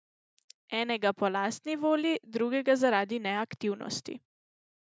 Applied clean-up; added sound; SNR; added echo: none; none; none; none.